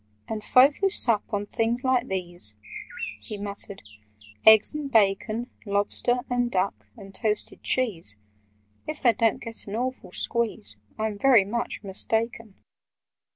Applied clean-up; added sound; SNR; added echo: none; Bird; 14 dB; none.